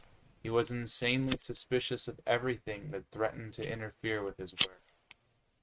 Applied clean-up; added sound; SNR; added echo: neural mask model RNNoise.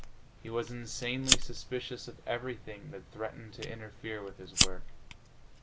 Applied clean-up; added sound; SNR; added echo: none; Fire; -4 dB; none.